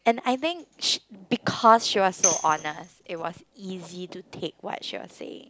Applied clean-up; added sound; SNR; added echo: none; Tambourine; 3 dB; none.